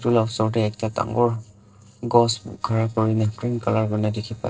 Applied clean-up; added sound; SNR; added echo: neural separator model SepFormer DNS4.